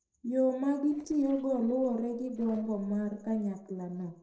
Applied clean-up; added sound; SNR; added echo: neural separator model SepFormer DNS4.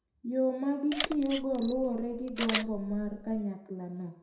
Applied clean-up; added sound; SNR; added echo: none; Camera; 4 dB; reverberation time 0.5 s.